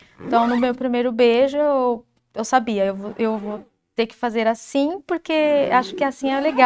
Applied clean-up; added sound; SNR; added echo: neural mask model RNNoise.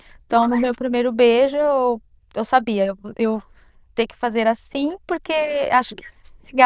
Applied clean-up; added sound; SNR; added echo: neural diffusion model UNIVERSE++.